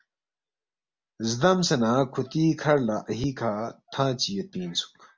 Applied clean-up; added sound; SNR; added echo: none; none; none; none.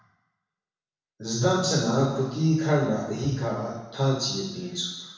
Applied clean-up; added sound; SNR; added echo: none; none; none; reverberation time 1.0 s.